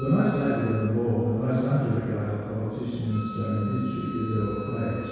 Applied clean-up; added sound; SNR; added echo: none; Wind instrument, woodwind instrument; 17 dB; reverberation time 2.0 s.